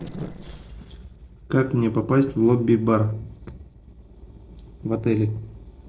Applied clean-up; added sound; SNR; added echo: neural separator model SepFormer DNS4.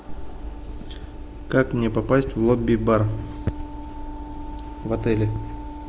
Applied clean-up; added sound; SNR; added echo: none; none; none; none.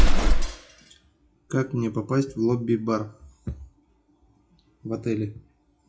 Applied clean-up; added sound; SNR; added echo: classical method WPE with log-MMSE.